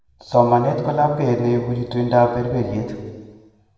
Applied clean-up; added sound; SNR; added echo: none; none; none; reverberation time 1.6 s.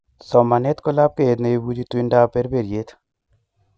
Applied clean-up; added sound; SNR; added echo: none; none; none; none.